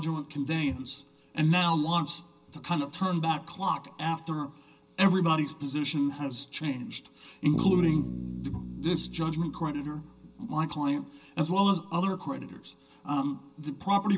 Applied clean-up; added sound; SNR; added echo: none; Bass guitar; 8 dB; reverberation time 0.2 s.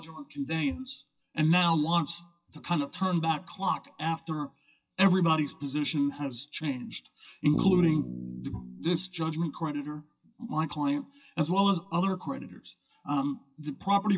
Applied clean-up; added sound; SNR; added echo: classical method WPE with log-MMSE.